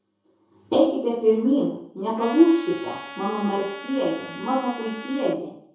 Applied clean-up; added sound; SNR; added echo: none; Trumpet; 15 dB; reverberation time 0.6 s.